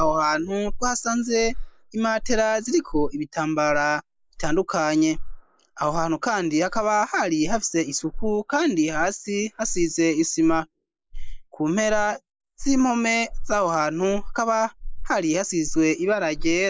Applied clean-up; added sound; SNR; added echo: neural mask model Resemble Enhance denoiser.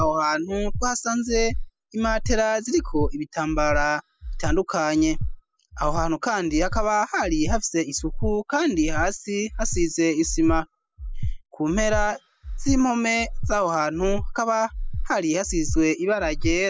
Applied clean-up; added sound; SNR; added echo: classical method spectral subtraction.